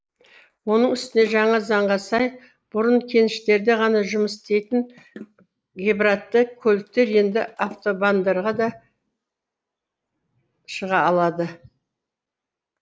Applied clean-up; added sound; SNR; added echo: neural mask model Resemble Enhance denoiser.